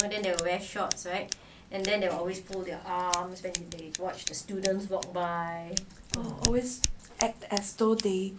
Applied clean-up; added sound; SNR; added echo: none; Scissors; 5 dB; none.